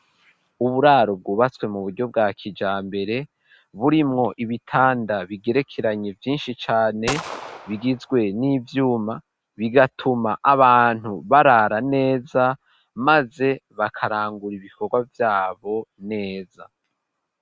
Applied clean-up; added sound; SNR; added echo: none; Gunshot, gunfire; 12 dB; none.